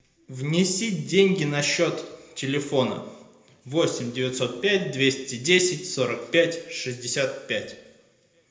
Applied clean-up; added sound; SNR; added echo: none; none; none; reverberation time 0.8 s.